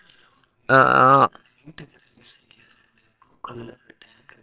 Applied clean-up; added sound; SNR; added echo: neural separator model SepFormer WHAMR!.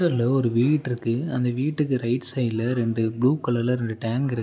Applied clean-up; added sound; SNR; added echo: none; none; none; none.